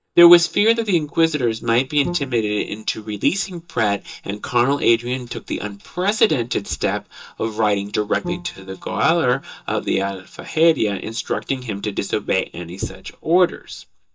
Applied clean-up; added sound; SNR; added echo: neural mask model DeepFilterNet 3.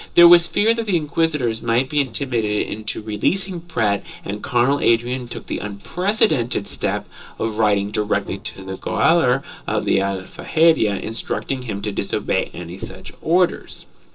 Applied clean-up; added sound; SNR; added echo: neural separator model SepFormer DNS4.